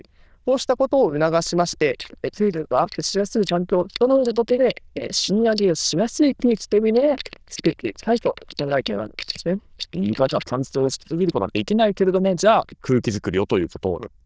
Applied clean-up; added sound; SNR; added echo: neural diffusion model UNIVERSE++.